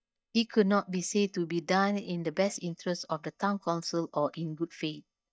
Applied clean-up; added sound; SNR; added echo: neural mask model DeepFilterNet 3.